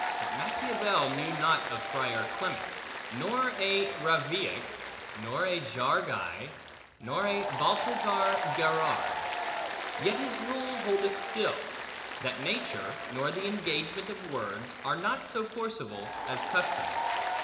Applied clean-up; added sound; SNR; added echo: none; Applause; 4 dB; reverberation time 0.8 s.